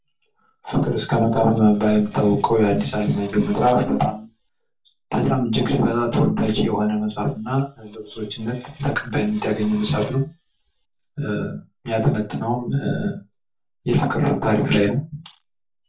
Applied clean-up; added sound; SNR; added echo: neural separator model SepFormer DNS4.